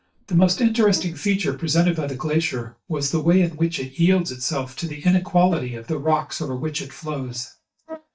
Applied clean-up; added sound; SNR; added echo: neural mask model DeepFilterNet 3.